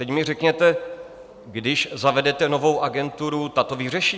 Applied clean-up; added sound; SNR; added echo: none; none; none; none.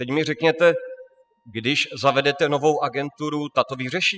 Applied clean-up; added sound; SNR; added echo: classical method spectral subtraction.